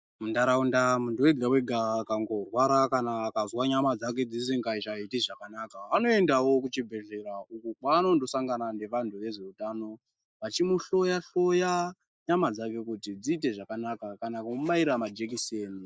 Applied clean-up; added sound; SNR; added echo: neural mask model Resemble Enhance denoiser.